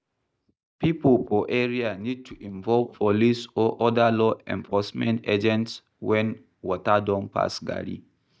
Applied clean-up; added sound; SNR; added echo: neural mask model DeepFilterNet 3.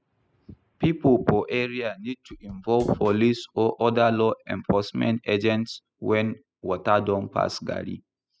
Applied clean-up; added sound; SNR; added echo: classical method spectral subtraction.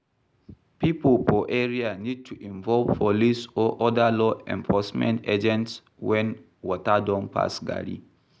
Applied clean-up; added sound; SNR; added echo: none; none; none; none.